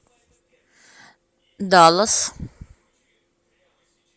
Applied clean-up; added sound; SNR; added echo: none; none; none; none.